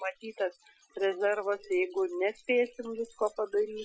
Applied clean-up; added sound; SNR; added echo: classical method Wiener filter.